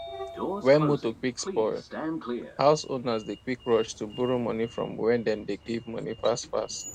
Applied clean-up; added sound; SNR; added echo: none; Sliding door; 11 dB; none.